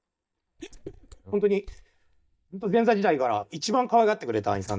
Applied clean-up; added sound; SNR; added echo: neural mask model DeepFilterNet 3.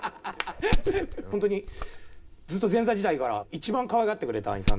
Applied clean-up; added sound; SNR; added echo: none; Glass; 2 dB; reverberation time 0.3 s.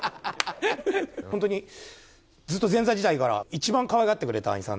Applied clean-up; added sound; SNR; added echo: none; none; none; none.